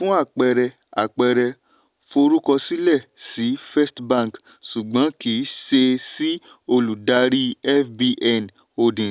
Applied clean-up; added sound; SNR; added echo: none; none; none; none.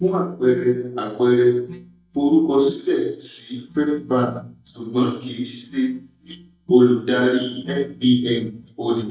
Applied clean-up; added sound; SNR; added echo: neural mask model DeepFilterNet 3.